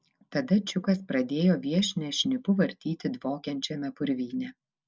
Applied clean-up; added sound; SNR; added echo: none; none; none; none.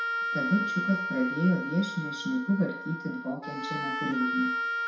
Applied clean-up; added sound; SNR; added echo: none; Wind instrument, woodwind instrument; 3 dB; reverberation time 0.6 s.